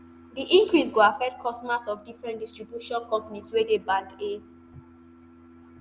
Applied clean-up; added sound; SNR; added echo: none; none; none; none.